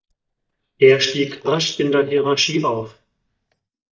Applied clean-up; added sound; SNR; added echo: neural mask model DeepFilterNet 3.